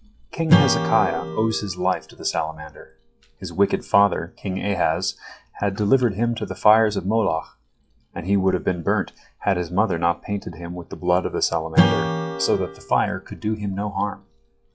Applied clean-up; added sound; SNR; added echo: classical method log-MMSE.